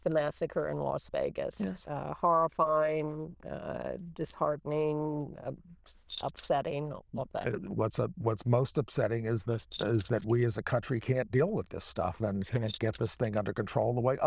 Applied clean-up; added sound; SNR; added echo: neural diffusion model UNIVERSE++.